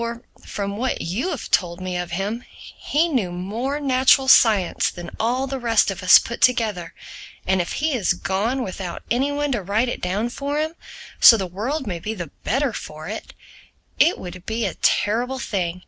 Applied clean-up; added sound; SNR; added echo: none; none; none; none.